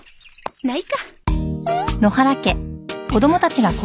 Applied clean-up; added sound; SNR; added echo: none; none; none; none.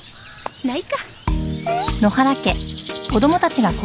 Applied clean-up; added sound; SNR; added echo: none; Crow; 8 dB; none.